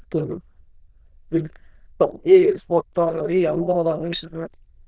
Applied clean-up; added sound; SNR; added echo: neural diffusion model UNIVERSE++.